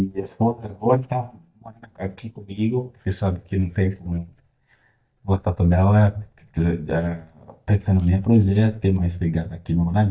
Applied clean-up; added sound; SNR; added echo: neural mask model DeepFilterNet 3.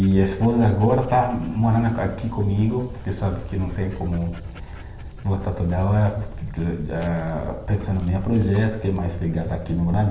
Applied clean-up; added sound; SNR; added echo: none; Dog; 13 dB; reverberation time 0.7 s.